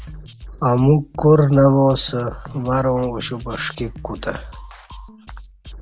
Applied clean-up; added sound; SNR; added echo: none; Drum kit; 16 dB; none.